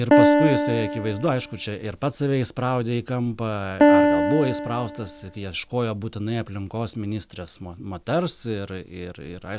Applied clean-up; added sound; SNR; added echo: none; Piano; -3 dB; none.